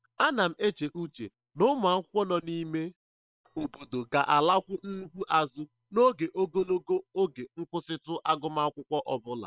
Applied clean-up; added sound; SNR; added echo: neural separator model SepFormer WHAM!.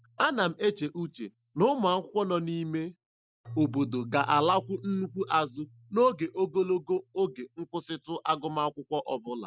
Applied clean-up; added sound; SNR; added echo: none; Keyboard (musical); 19 dB; none.